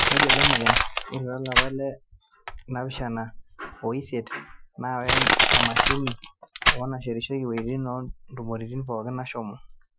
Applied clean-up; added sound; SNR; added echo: classical method Wiener filter.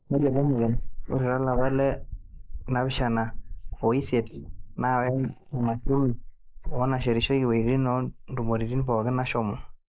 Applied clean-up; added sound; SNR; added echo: neural mask model Resemble Enhance denoiser.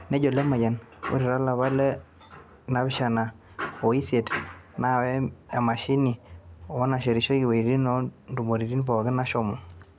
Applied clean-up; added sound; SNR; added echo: none; none; none; none.